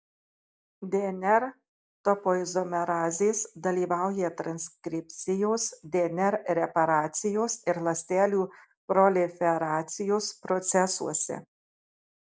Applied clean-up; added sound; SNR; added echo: none; none; none; none.